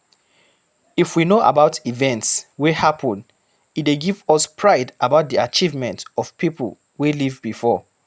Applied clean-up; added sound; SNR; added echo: none; none; none; none.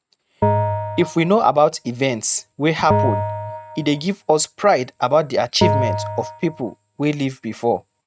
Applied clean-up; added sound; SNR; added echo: neural mask model RNNoise.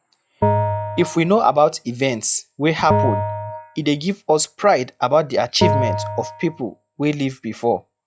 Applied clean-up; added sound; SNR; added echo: classical method log-MMSE.